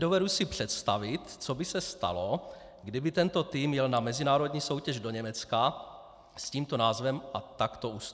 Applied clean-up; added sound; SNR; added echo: none; none; none; none.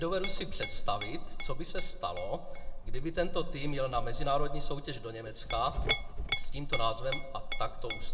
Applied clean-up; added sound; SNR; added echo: none; Chink, clink; -4 dB; reverberation time 0.9 s.